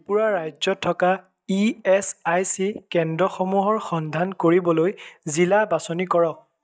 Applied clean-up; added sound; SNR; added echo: neural mask model DeepFilterNet 3.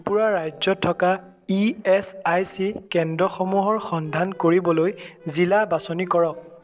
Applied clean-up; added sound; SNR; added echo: neural separator model SepFormer DNS4.